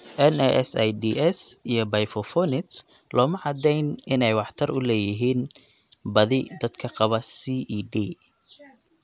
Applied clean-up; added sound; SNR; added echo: none; none; none; none.